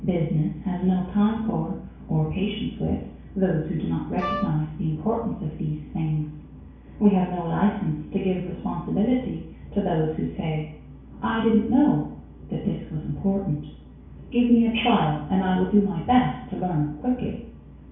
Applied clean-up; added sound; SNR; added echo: none; Wind instrument, woodwind instrument; 7 dB; reverberation time 0.6 s.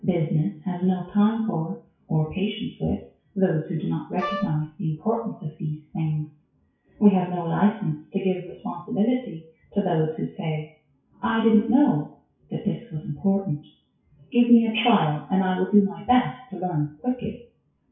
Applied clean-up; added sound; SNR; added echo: classical method WPE with log-MMSE.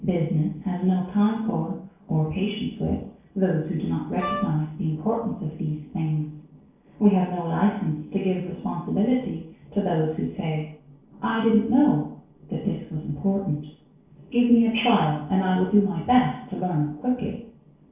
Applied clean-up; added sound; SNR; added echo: neural separator model SepFormer DNS4.